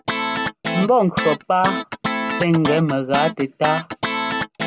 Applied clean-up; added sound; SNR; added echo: none; Guitar; 3 dB; none.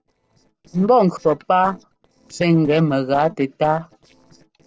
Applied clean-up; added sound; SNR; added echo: neural separator model SepFormer DNS4.